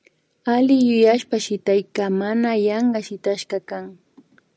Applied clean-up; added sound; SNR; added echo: none; none; none; none.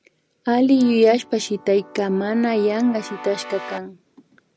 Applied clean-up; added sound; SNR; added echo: none; Keyboard (musical); 18 dB; none.